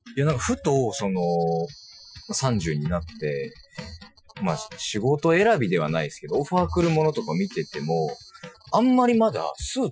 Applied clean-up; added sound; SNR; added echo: classical method Wiener filter.